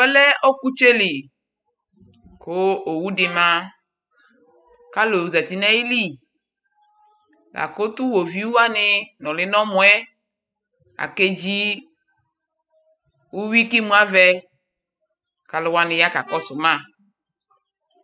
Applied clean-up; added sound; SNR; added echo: classical method spectral subtraction.